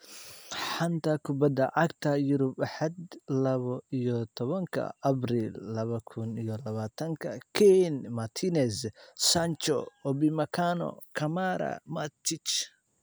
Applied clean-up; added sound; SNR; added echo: none; none; none; none.